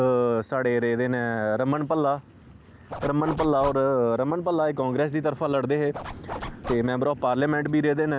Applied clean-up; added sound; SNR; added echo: none; Zipper (clothing); 11 dB; none.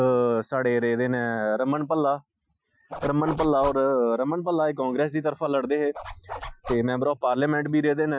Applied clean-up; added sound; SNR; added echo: classical method Wiener filter.